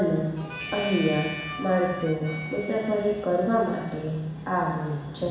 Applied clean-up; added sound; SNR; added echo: none; Harmonica; 11 dB; reverberation time 1.1 s.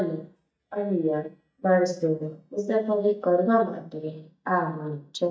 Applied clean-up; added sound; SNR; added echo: neural mask model DeepFilterNet 3.